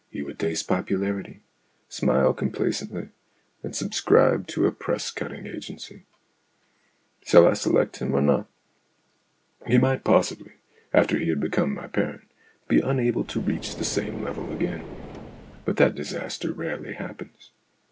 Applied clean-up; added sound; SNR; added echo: none; Car; 12 dB; none.